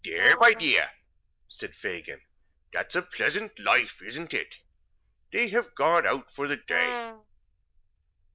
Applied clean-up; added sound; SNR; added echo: neural diffusion model UNIVERSE++.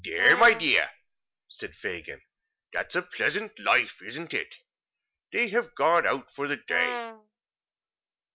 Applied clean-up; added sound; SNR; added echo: none; Brass instrument; 8 dB; none.